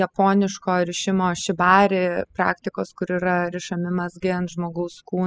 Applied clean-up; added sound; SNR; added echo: classical method spectral subtraction.